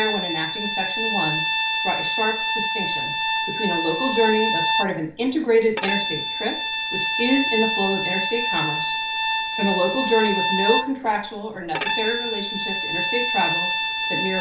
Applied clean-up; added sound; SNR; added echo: none; Bowed string instrument; -1 dB; reverberation time 0.5 s.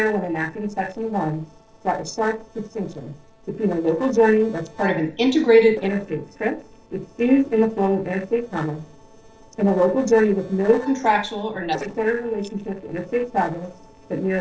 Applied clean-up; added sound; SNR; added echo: neural separator model SepFormer DNS4.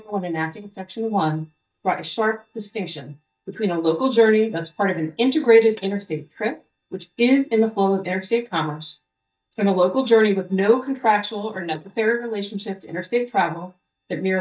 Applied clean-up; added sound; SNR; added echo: neural mask model DeepFilterNet 3.